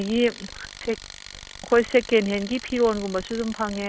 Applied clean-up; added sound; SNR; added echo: none; Tools; 16 dB; none.